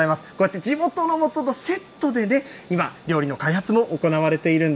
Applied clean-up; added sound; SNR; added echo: none; none; none; none.